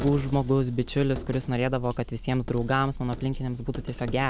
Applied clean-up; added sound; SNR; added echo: none; Coin (dropping); 11 dB; none.